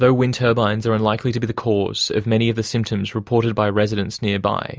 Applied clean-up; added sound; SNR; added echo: none; none; none; none.